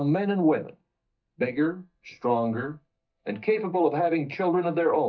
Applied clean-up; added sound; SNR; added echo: neural mask model DeepFilterNet 3.